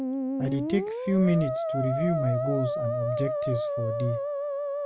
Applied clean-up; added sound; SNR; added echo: none; Musical instrument; 1 dB; none.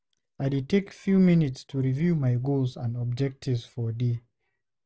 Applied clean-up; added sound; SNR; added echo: none; none; none; none.